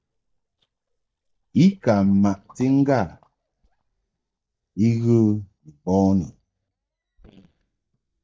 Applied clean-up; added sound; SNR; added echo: neural mask model DeepFilterNet 3.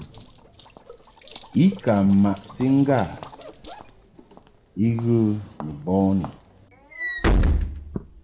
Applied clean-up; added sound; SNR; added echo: none; Walk, footsteps / Slam; 6 dB; reverberation time 0.6 s.